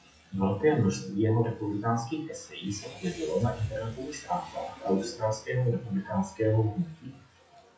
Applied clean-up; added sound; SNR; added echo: classical method WPE with log-MMSE.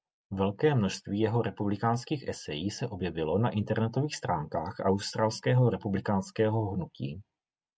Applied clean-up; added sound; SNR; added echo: none; none; none; none.